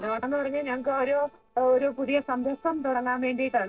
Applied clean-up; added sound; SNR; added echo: neural separator model SepFormer DNS4.